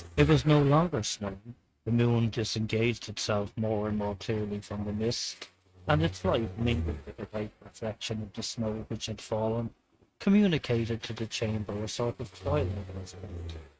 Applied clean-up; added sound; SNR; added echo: neural mask model RNNoise.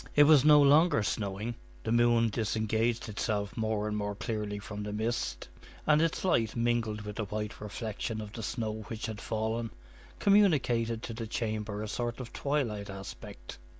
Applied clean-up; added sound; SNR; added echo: none; none; none; none.